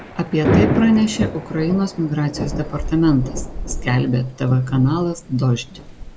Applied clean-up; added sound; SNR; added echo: none; Thunder / Rain; 5 dB; none.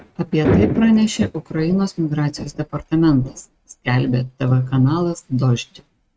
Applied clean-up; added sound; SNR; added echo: neural mask model RNNoise.